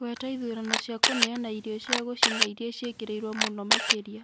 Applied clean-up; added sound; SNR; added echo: none; Camera; -5 dB; none.